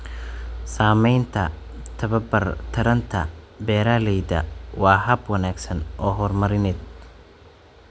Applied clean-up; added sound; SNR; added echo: none; none; none; none.